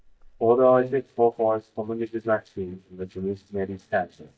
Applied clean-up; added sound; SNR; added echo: neural mask model DeepFilterNet 3.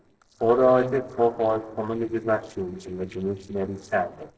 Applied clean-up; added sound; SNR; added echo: neural separator model SepFormer DNS4.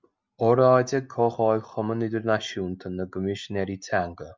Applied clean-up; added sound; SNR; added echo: none; none; none; none.